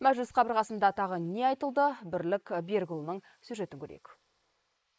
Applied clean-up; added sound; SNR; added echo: neural mask model Resemble Enhance denoiser.